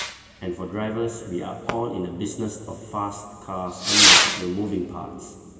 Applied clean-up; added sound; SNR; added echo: none; Whoosh, swoosh, swish / Fireworks; -5 dB; reverberation time 2.5 s.